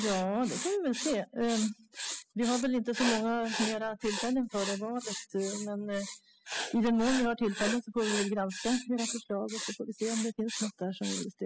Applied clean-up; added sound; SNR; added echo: classical method spectral subtraction.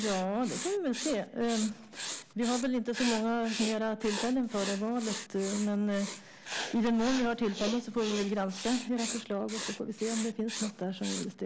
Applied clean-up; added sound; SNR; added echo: neural mask model Resemble Enhance denoiser.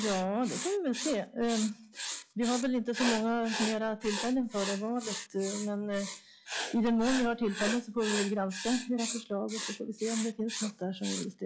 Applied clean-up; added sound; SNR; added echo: classical method log-MMSE.